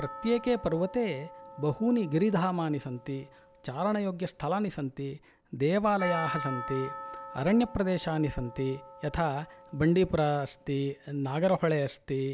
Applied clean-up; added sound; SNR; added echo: none; Percussion; 14 dB; none.